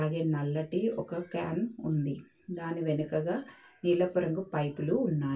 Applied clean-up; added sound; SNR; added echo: none; none; none; reverberation time 0.2 s.